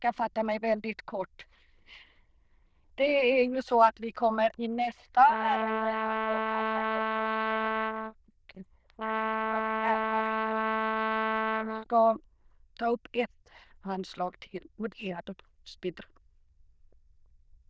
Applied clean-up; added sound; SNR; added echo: neural diffusion model UNIVERSE++.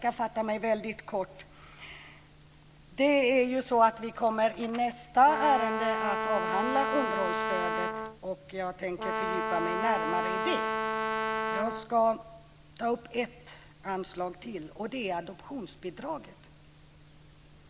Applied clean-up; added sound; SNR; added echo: none; Brass instrument; 1 dB; none.